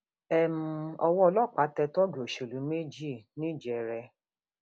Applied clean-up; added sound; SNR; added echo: none; none; none; none.